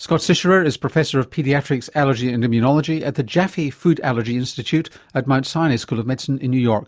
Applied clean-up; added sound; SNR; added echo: none; none; none; none.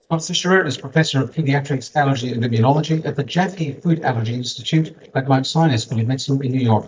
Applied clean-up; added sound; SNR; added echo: neural mask model DeepFilterNet 3.